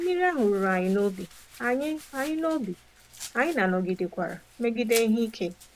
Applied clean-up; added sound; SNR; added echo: none; Domestic sounds, home sounds; 18 dB; none.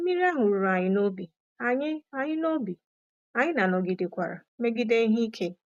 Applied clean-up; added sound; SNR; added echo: none; none; none; none.